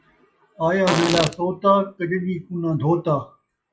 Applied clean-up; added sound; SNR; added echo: classical method log-MMSE.